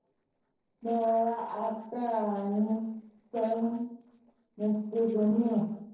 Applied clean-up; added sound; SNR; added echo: neural separator model SepFormer DNS4.